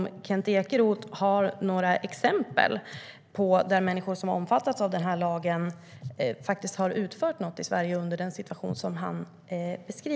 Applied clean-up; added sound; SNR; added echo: none; none; none; none.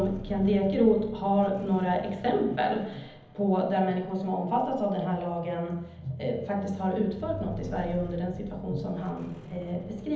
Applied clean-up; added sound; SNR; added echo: none; Squeak; 15 dB; reverberation time 1.3 s.